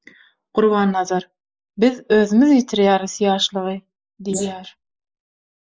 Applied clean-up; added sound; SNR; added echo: neural mask model Resemble Enhance denoiser.